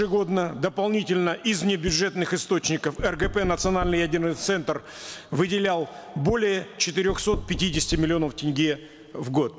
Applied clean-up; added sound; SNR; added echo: none; Knock; 14 dB; none.